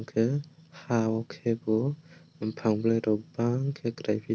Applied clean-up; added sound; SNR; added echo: none; none; none; none.